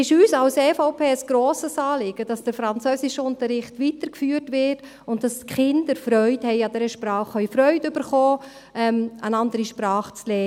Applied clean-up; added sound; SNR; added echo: none; none; none; none.